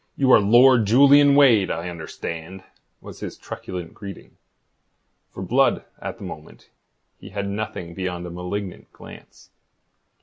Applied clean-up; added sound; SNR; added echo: none; none; none; none.